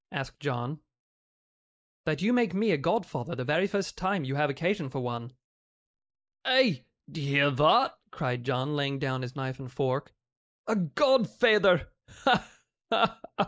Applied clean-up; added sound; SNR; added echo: neural mask model Resemble Enhance denoiser.